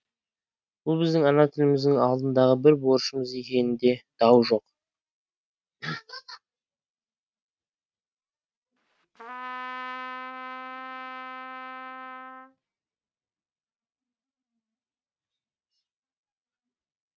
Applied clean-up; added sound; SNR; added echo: neural mask model RNNoise.